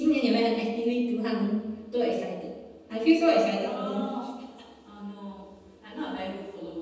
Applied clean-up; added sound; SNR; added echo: none; none; none; reverberation time 1.1 s.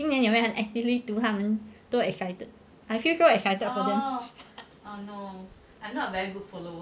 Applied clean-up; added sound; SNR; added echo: none; none; none; none.